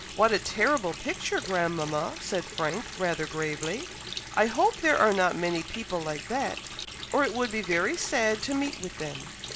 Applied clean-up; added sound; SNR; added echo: none; Water tap, faucet; 11 dB; none.